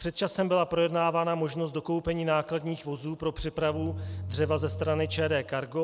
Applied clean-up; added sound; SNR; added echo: none; Bowed string instrument; 8 dB; none.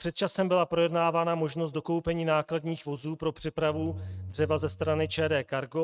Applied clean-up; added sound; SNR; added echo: neural mask model RNNoise.